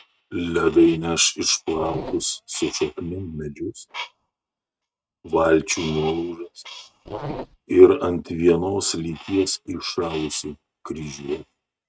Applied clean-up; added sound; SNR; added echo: neural mask model RNNoise.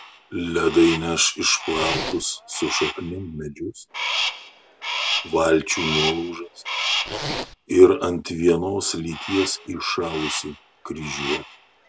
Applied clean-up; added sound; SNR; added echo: none; Zipper (clothing) + Crow; 7 dB; none.